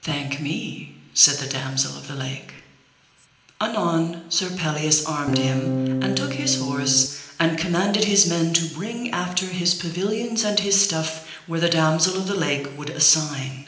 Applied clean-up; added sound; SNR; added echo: none; Electric guitar / Strum; 1 dB; reverberation time 0.8 s.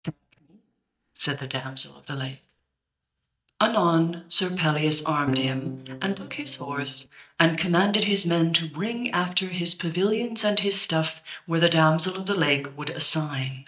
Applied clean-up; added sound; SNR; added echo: neural mask model DeepFilterNet 3.